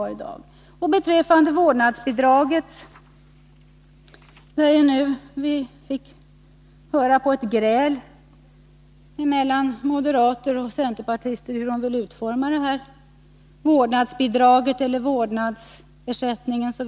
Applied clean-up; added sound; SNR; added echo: none; none; none; none.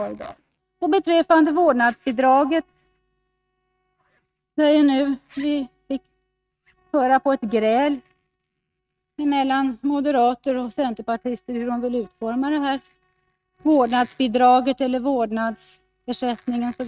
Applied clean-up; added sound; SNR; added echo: neural mask model RNNoise.